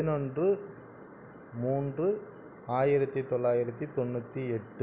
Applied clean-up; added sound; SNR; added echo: none; none; none; none.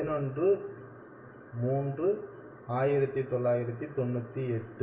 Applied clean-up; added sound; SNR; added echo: none; none; none; reverberation time 0.8 s.